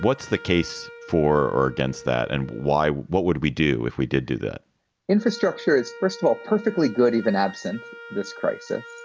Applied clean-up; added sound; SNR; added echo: none; Wind instrument, woodwind instrument; 19 dB; none.